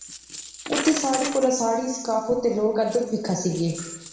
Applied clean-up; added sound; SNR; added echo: none; Coin (dropping); 11 dB; reverberation time 1.0 s.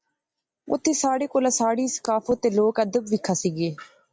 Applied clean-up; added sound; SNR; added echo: none; none; none; none.